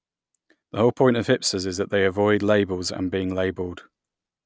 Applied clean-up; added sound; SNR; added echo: none; none; none; none.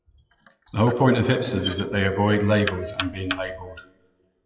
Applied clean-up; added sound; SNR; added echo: classical method WPE with log-MMSE.